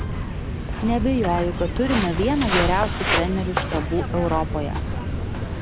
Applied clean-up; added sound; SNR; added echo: none; Walk, footsteps; 0 dB; none.